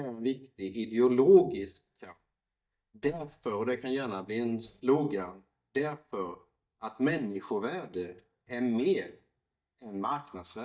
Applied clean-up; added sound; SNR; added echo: neural mask model DeepFilterNet 3.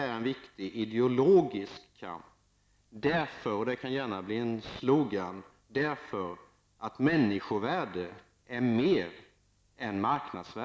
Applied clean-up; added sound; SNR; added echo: none; none; none; none.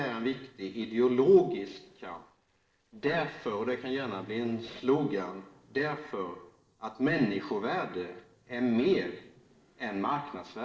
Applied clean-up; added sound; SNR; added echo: neural separator model SepFormer DNS4.